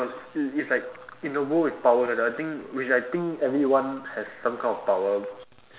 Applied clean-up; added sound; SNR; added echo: none; none; none; none.